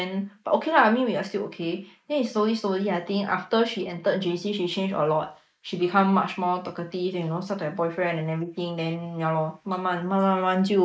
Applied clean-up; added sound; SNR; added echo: neural mask model Resemble Enhance denoiser.